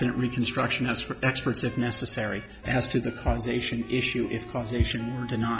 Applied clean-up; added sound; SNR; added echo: none; Wind instrument, woodwind instrument; 18 dB; none.